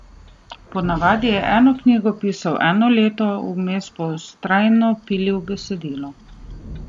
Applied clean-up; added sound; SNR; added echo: none; Thunder / Rain; 20 dB; none.